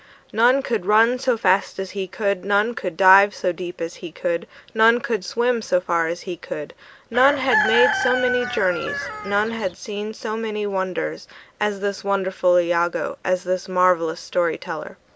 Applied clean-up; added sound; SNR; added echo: none; Chicken, rooster; 3 dB; none.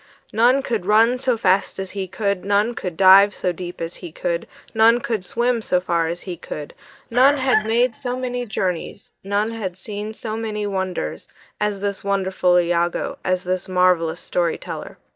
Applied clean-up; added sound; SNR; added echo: neural mask model DeepFilterNet 3.